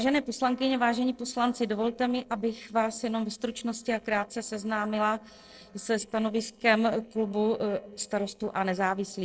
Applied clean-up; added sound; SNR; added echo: neural separator model SepFormer DNS4.